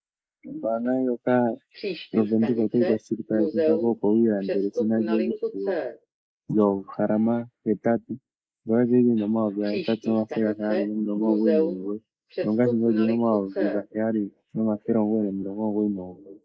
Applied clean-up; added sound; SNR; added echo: neural mask model Resemble Enhance denoiser.